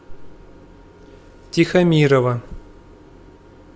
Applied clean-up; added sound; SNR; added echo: none; none; none; none.